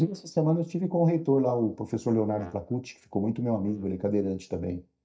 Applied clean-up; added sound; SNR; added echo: neural mask model DeepFilterNet 3.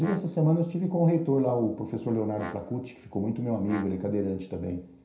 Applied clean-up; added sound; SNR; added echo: none; Brass instrument; 17 dB; reverberation time 0.5 s.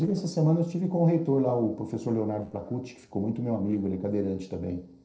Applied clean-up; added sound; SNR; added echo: neural separator model SepFormer DNS4.